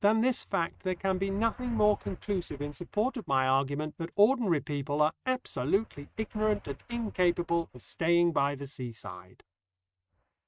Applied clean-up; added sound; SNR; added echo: neural mask model RNNoise.